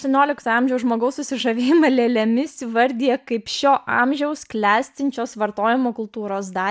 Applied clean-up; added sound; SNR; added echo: none; none; none; none.